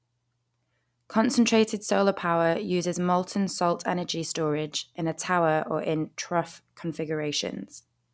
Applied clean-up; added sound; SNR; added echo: none; none; none; none.